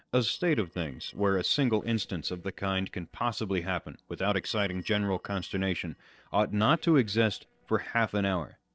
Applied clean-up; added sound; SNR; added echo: neural separator model SepFormer DNS4.